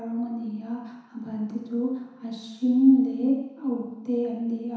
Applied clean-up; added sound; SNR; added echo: none; none; none; reverberation time 1.0 s.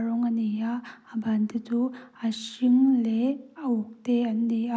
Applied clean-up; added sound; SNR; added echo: none; none; none; none.